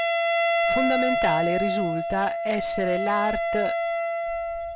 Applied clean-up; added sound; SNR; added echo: none; Wind instrument, woodwind instrument; -3 dB; none.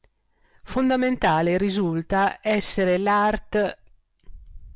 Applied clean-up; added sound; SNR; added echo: none; none; none; none.